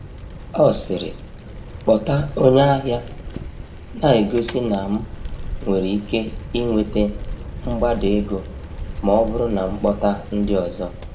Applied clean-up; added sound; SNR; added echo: none; Bicycle; 10 dB; reverberation time 0.6 s.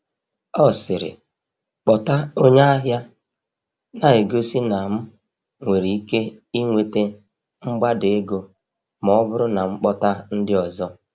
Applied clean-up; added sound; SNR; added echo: none; none; none; none.